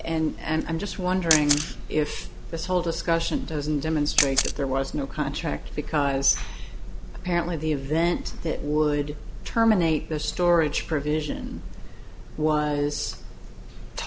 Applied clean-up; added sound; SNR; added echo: none; Camera; 4 dB; none.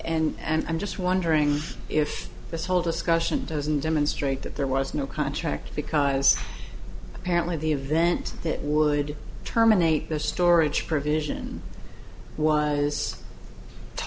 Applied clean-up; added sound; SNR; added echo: none; none; none; none.